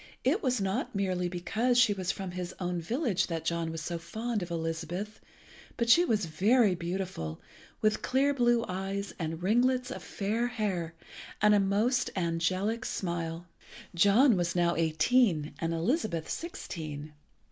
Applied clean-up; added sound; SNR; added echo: none; none; none; none.